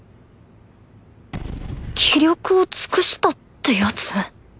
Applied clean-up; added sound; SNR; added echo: none; Gunshot, gunfire / Boom; 14 dB; none.